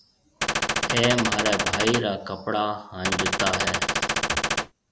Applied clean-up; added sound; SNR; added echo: none; Gunshot, gunfire; -3 dB; none.